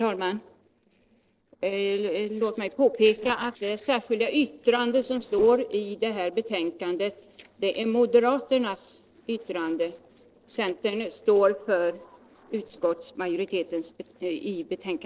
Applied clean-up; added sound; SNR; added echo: neural separator model SepFormer DNS4.